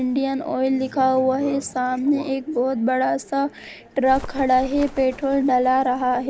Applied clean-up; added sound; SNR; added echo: none; Bird; 18 dB; none.